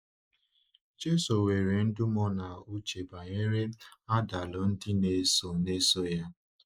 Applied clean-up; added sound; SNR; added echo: neural mask model Resemble Enhance denoiser.